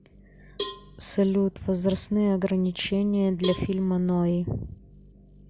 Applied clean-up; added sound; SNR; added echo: none; Cricket + Cowbell; 17 dB; none.